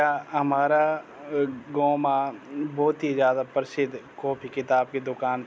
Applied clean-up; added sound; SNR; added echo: none; none; none; none.